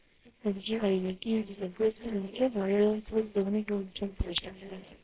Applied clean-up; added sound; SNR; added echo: neural separator model SepFormer WHAMR!.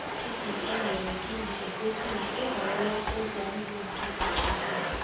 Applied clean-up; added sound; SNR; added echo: none; Domestic sounds, home sounds; -2 dB; reverberation time 0.9 s.